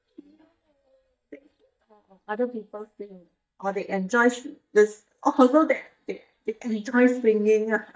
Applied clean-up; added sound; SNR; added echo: neural mask model DeepFilterNet 3.